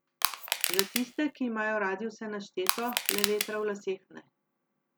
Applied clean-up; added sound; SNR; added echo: none; Crushing; -2 dB; none.